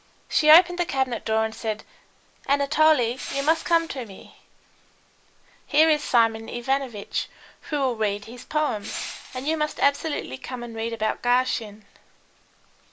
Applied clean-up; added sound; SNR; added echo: none; Crushing; 14 dB; none.